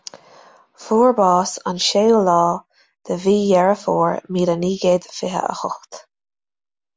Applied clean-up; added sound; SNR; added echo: none; none; none; none.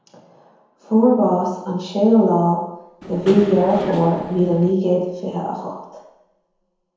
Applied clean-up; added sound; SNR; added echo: none; Engine / Mechanisms; 10 dB; reverberation time 1.0 s.